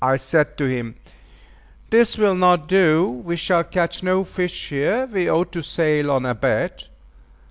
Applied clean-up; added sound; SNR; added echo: none; none; none; none.